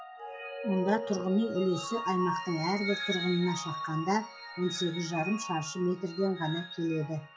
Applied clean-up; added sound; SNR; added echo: classical method log-MMSE.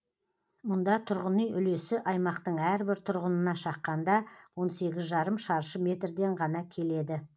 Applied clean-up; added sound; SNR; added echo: none; none; none; none.